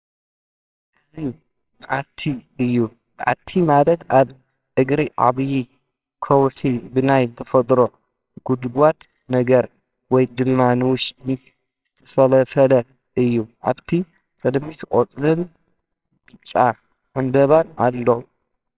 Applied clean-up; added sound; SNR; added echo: neural separator model SepFormer WHAMR!.